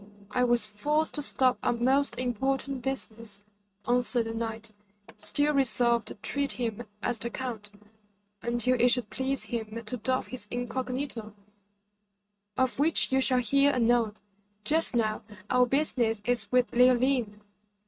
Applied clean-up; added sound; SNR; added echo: neural mask model RNNoise.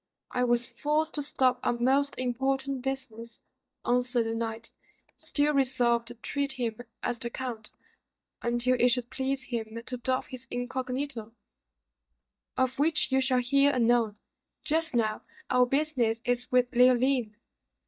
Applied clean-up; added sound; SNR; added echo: neural mask model DeepFilterNet 3.